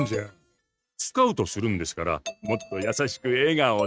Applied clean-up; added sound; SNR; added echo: neural mask model RNNoise.